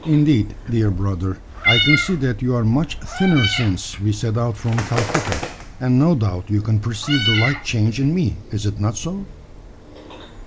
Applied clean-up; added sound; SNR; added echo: none; Bird + Meow; 7 dB; none.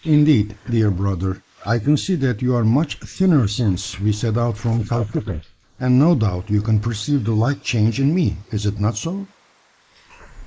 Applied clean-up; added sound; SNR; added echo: neural mask model Resemble Enhance denoiser.